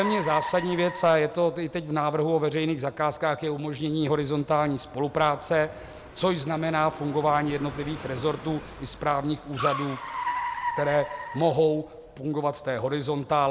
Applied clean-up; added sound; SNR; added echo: none; Car; 11 dB; none.